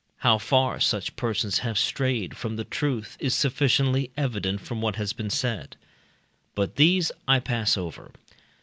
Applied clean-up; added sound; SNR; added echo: none; none; none; none.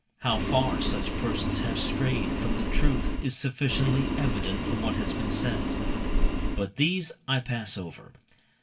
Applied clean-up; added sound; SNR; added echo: none; Boiling; -4 dB; reverberation time 0.2 s.